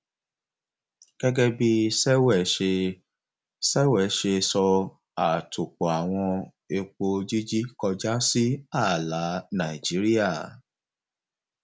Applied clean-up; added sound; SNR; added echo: none; none; none; none.